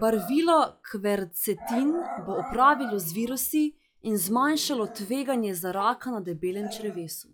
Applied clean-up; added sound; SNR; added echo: classical method log-MMSE.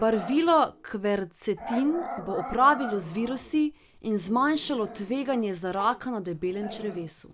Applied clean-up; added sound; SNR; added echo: none; Growling; 14 dB; none.